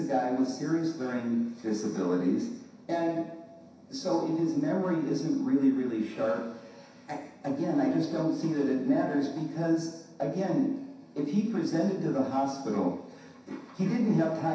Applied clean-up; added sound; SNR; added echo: none; none; none; reverberation time 0.7 s.